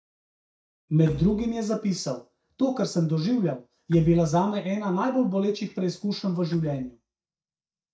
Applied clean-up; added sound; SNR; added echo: neural mask model DeepFilterNet 3.